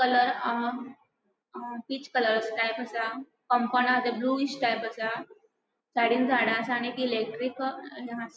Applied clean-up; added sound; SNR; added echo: none; none; none; none.